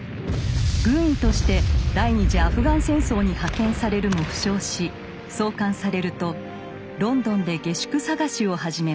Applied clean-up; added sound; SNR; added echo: none; none; none; none.